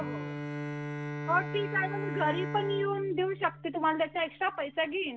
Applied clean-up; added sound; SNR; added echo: none; Bowed string instrument; 6 dB; none.